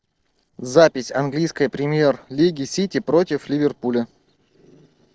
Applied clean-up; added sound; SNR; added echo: neural separator model SepFormer DNS4.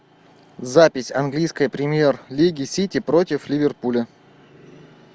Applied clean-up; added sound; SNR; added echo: none; none; none; none.